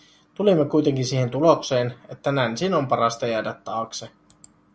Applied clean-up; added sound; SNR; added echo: none; none; none; none.